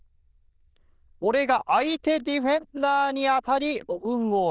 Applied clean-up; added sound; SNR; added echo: neural diffusion model UNIVERSE++.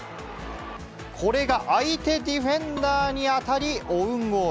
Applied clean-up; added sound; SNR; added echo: none; Dishes, pots, and pans; 19 dB; none.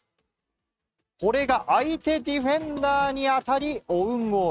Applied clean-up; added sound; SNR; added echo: neural mask model RNNoise.